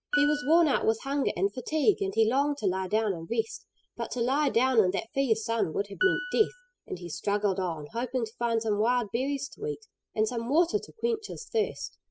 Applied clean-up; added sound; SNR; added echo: classical method spectral subtraction.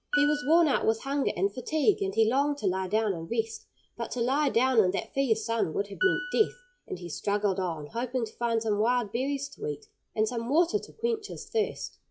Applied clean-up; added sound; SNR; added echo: classical method log-MMSE.